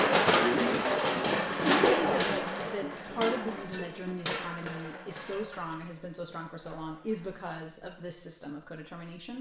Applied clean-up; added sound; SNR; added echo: none; Crushing; -4 dB; reverberation time 0.8 s.